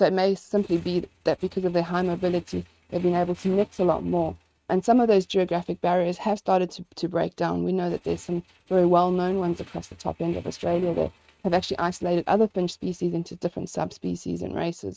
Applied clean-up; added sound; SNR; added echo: neural mask model RNNoise.